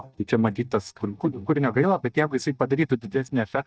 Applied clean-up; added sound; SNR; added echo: neural mask model DeepFilterNet 3.